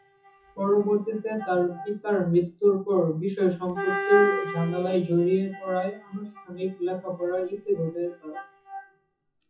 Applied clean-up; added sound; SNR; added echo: classical method WPE with log-MMSE.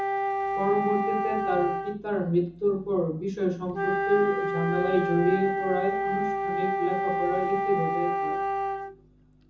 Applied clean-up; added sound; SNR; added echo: none; Wind instrument, woodwind instrument; 0 dB; reverberation time 0.5 s.